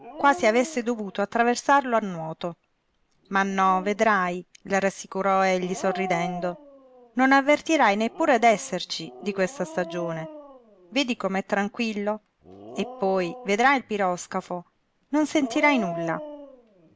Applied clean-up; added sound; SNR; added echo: none; Dog; 15 dB; none.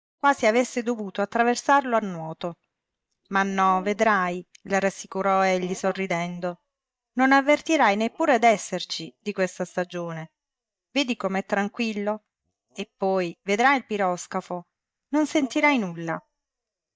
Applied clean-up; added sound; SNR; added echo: neural mask model DeepFilterNet 3.